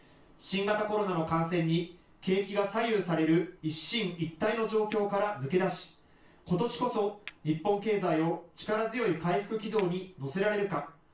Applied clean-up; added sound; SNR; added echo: none; Chink, clink; 12 dB; reverberation time 0.3 s.